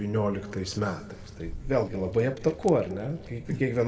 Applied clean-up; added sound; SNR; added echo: none; Walk, footsteps; 20 dB; reverberation time 1.6 s.